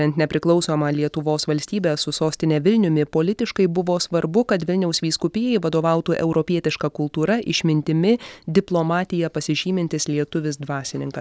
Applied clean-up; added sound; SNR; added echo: none; none; none; none.